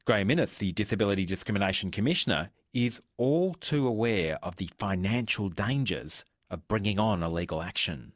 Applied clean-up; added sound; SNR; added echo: none; none; none; none.